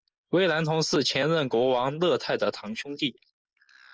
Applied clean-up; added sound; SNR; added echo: neural mask model Resemble Enhance denoiser.